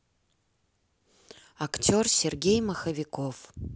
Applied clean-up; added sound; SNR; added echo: none; none; none; none.